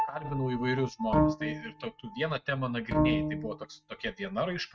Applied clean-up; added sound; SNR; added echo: neural mask model RNNoise.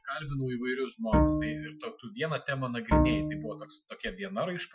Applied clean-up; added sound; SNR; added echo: classical method Wiener filter.